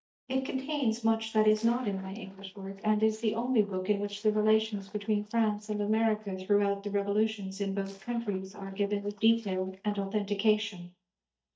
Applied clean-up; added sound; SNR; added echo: neural mask model DeepFilterNet 3.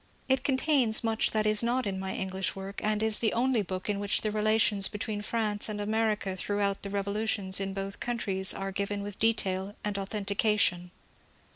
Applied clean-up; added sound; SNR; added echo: none; none; none; none.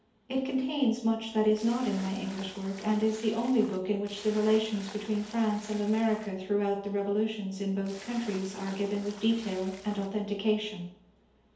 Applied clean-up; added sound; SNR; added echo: none; Splash, splatter; 18 dB; reverberation time 2.2 s.